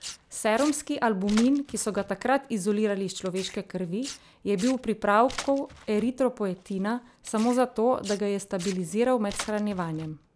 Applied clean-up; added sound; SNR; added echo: none; Tearing; 17 dB; none.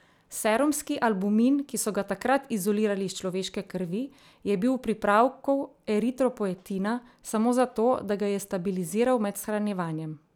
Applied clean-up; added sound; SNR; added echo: none; none; none; none.